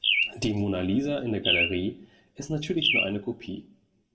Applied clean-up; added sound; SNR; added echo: none; Bird; 0 dB; reverberation time 0.7 s.